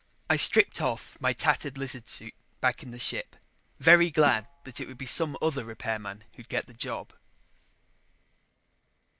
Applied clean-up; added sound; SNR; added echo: neural separator model SepFormer DNS4.